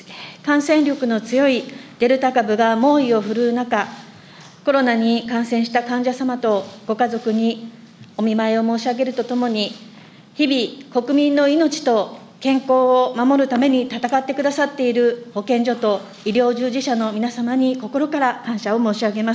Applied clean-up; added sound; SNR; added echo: none; none; none; none.